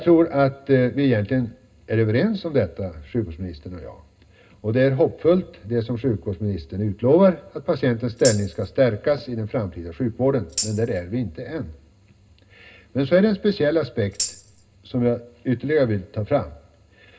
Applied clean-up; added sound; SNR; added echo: none; Tambourine; 9 dB; reverberation time 0.2 s.